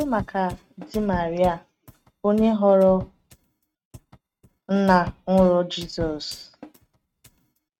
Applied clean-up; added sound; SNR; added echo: neural mask model RNNoise.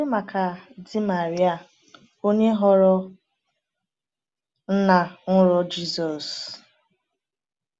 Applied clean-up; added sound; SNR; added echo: none; none; none; none.